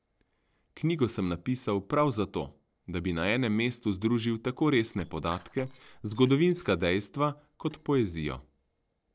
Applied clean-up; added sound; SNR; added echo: neural separator model SepFormer DNS4.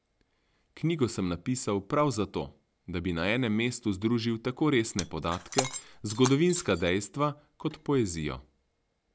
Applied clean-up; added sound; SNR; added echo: none; Shatter; 11 dB; none.